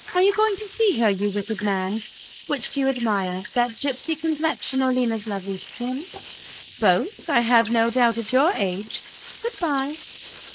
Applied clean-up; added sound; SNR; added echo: neural mask model Resemble Enhance denoiser.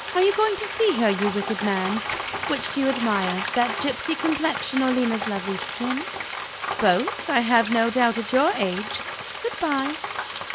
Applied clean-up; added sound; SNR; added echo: none; Frying (food); 6 dB; none.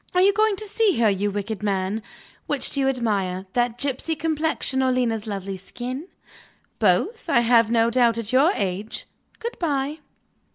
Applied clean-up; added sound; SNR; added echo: none; none; none; none.